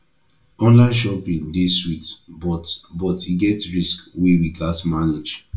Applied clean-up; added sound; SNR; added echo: none; none; none; reverberation time 0.2 s.